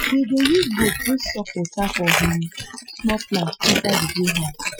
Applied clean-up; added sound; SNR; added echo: classical method Wiener filter.